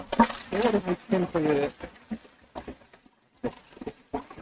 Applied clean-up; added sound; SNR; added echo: neural mask model RNNoise.